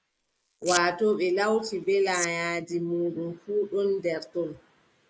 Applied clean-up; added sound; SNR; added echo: neural mask model Resemble Enhance denoiser.